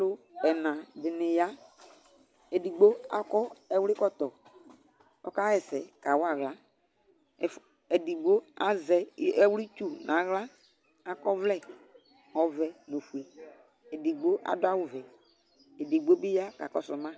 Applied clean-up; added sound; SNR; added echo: none; none; none; none.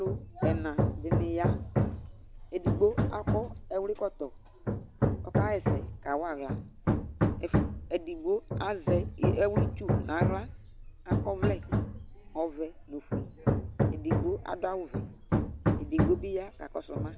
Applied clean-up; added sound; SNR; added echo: none; Hammer; -4 dB; none.